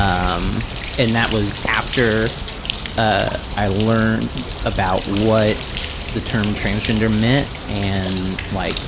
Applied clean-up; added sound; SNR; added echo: none; Bird; 6 dB; none.